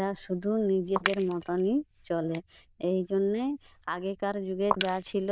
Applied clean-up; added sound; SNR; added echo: neural diffusion model UNIVERSE++.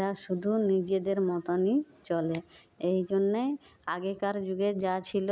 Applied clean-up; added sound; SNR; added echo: none; none; none; none.